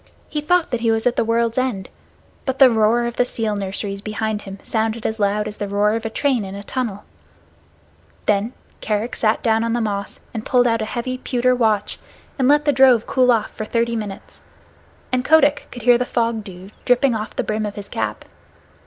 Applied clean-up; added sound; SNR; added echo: none; none; none; none.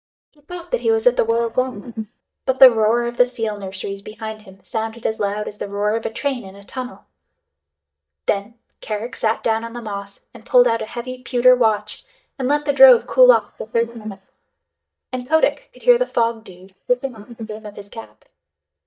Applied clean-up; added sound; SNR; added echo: neural mask model DeepFilterNet 3.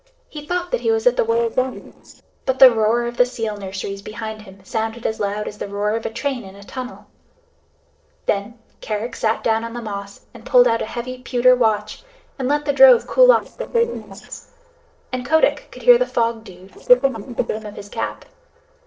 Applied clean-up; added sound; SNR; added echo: neural separator model SepFormer DNS4.